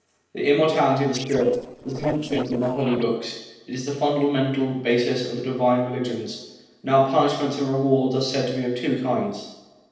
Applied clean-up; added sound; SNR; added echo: neural separator model SepFormer DNS4.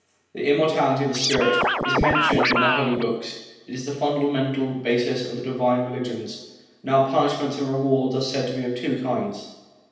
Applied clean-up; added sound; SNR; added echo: none; Scratching (performance technique); -2 dB; reverberation time 0.9 s.